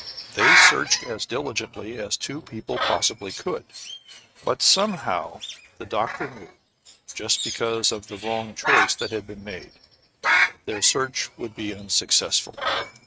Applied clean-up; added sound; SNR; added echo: neural mask model RNNoise.